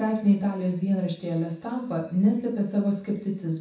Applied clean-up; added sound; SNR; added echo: none; none; none; reverberation time 0.7 s.